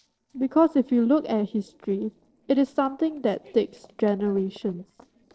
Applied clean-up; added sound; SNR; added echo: neural separator model SepFormer DNS4.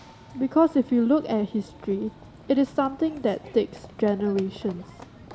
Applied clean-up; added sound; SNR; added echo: none; Run / Train; 19 dB; none.